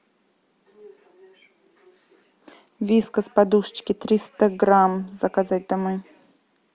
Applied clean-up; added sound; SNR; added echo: none; none; none; none.